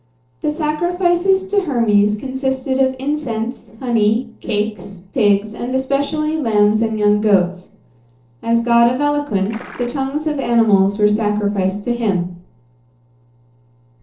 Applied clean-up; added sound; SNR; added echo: neural separator model SepFormer DNS4.